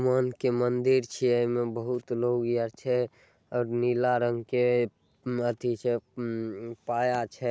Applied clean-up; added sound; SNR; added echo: none; none; none; none.